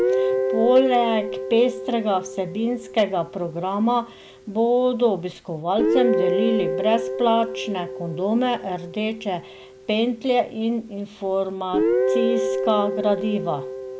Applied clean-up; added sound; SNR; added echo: none; Guitar; 3 dB; none.